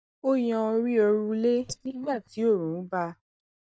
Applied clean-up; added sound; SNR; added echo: neural mask model DeepFilterNet 3.